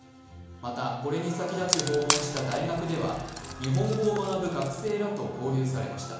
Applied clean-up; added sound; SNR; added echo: none; Wood; 5 dB; reverberation time 1.0 s.